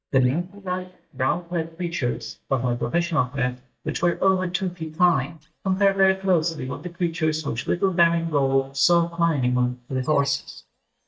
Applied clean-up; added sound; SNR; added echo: neural mask model DeepFilterNet 3.